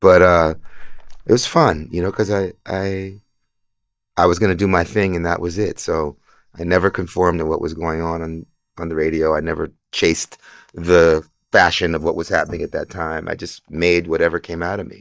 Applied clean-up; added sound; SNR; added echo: neural mask model DeepFilterNet 3.